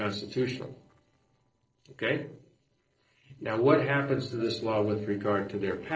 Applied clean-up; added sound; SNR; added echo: neural separator model SepFormer DNS4.